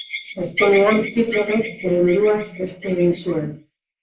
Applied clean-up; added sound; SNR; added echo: neural mask model Resemble Enhance denoiser.